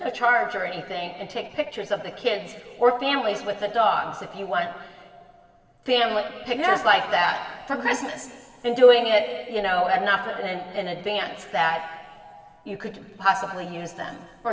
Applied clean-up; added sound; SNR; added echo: none; none; none; reverberation time 2.8 s.